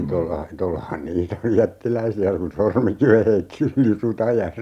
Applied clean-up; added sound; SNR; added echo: none; none; none; none.